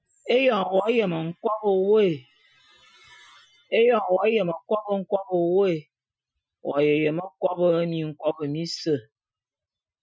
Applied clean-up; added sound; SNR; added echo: classical method Wiener filter.